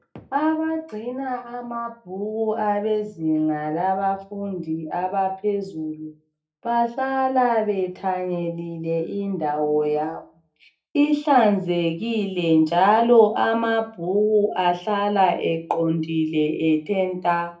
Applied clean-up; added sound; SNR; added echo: none; none; none; reverberation time 0.3 s.